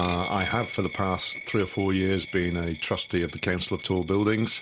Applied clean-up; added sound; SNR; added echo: none; Coin (dropping); 13 dB; none.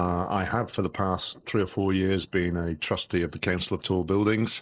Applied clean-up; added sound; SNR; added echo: neural mask model Resemble Enhance denoiser.